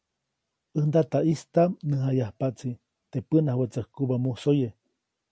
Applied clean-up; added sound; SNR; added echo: none; none; none; none.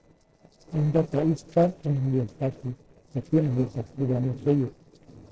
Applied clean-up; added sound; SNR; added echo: neural separator model SepFormer DNS4.